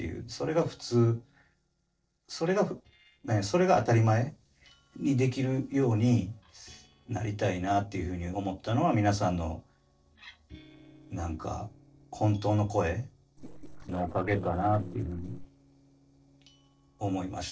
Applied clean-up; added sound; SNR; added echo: neural separator model SepFormer DNS4.